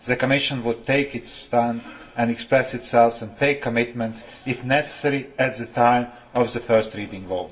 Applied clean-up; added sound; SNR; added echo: none; none; none; reverberation time 0.4 s.